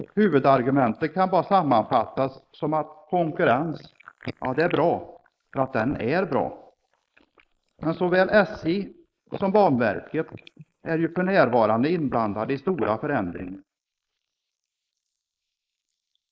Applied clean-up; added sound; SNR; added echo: neural mask model Resemble Enhance denoiser.